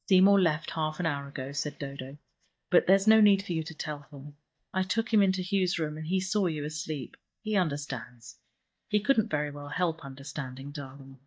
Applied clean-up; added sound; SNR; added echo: neural mask model DeepFilterNet 3.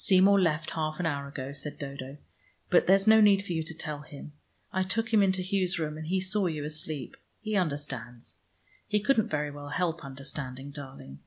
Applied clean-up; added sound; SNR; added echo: none; none; none; none.